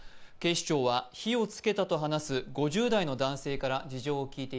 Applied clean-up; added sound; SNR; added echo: none; Ocean; 15 dB; none.